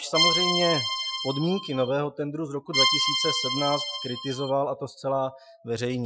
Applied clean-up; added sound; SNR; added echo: classical method Wiener filter.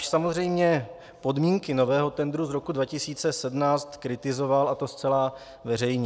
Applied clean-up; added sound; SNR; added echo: none; none; none; none.